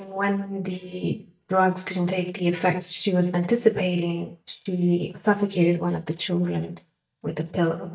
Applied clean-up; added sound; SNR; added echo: neural mask model DeepFilterNet 3.